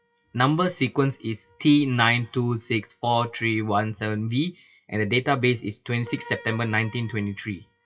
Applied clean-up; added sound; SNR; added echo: classical method WPE with log-MMSE.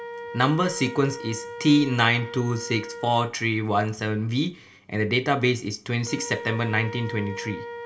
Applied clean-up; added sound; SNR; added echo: none; Wind instrument, woodwind instrument; 13 dB; reverberation time 0.2 s.